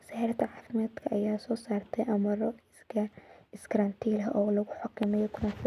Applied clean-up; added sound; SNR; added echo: none; none; none; none.